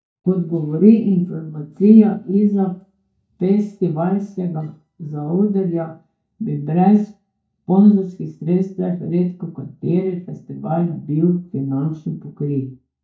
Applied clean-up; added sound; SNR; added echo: neural mask model DeepFilterNet 3.